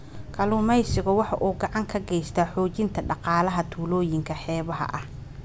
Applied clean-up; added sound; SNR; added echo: none; none; none; none.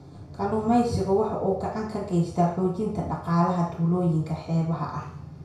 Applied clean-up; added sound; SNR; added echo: none; none; none; reverberation time 0.5 s.